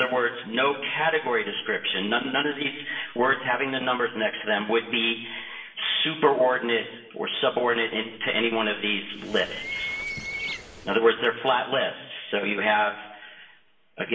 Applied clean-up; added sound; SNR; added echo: none; Bird; 8 dB; reverberation time 1.0 s.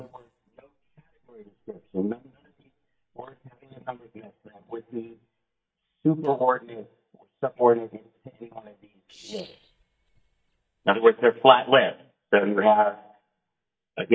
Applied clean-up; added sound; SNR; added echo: neural mask model DeepFilterNet 3.